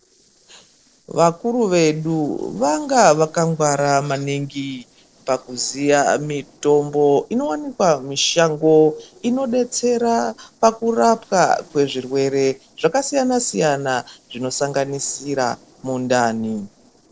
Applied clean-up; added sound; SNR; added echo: neural separator model SepFormer DNS4.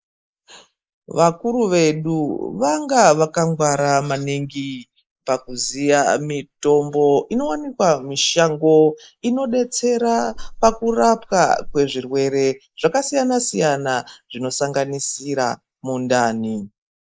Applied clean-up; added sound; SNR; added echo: neural mask model Resemble Enhance denoiser.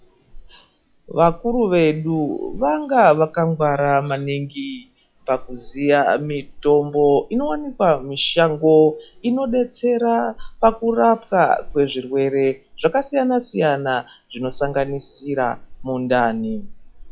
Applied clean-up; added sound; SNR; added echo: classical method log-MMSE.